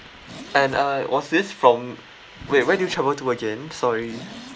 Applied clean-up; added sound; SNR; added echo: none; Zipper (clothing); 20 dB; none.